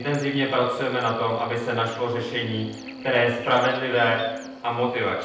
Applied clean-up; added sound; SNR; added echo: none; Buzz; 17 dB; reverberation time 0.9 s.